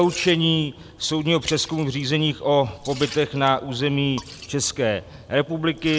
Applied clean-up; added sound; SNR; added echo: none; Liquid; 18 dB; none.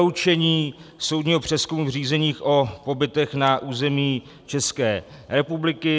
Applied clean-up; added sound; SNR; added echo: none; none; none; none.